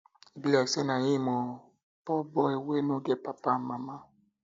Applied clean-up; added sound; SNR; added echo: none; none; none; none.